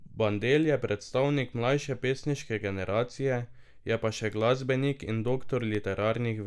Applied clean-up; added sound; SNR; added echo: none; none; none; none.